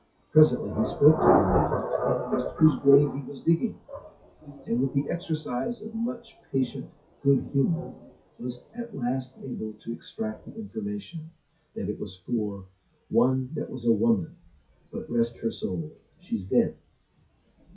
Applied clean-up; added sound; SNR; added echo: classical method WPE with log-MMSE.